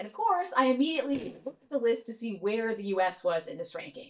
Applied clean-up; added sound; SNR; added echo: neural mask model DeepFilterNet 3.